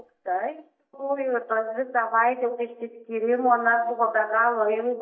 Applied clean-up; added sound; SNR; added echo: neural mask model DeepFilterNet 3.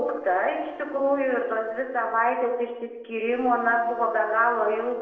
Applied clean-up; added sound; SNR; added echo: neural separator model SepFormer DNS4.